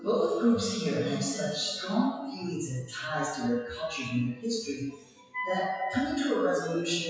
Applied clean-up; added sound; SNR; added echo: classical method WPE with log-MMSE.